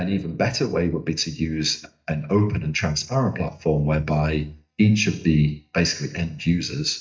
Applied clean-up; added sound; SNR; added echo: neural mask model DeepFilterNet 3.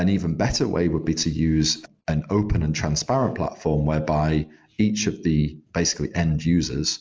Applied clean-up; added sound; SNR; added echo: none; none; none; none.